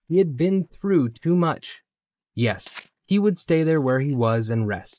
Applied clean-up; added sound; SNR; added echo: neural mask model DeepFilterNet 3.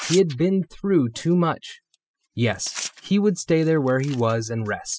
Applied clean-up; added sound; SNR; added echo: classical method spectral subtraction.